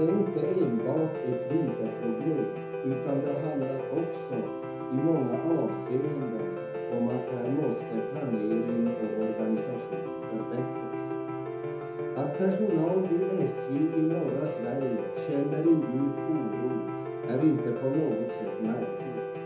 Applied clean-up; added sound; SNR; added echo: none; Piano; 4 dB; reverberation time 0.6 s.